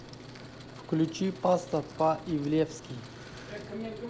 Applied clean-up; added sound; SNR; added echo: none; Truck; 15 dB; none.